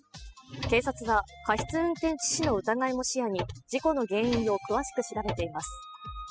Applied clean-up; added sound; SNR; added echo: classical method spectral subtraction.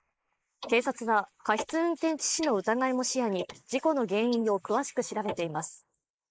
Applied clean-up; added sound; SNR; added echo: neural mask model Resemble Enhance denoiser.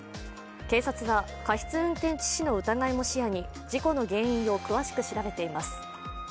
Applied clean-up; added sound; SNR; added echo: none; none; none; none.